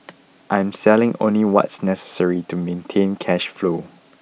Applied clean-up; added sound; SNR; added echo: none; none; none; none.